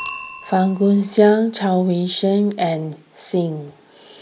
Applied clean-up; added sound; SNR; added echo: none; Bicycle bell; 10 dB; none.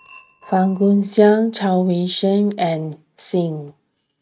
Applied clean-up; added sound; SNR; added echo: neural mask model RNNoise.